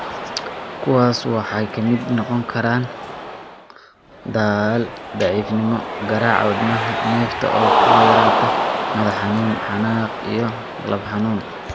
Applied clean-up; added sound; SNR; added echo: none; Cheering; 1 dB; none.